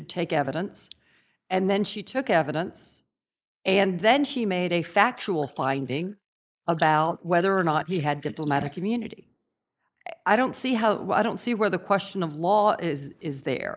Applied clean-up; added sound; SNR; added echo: neural mask model Resemble Enhance denoiser.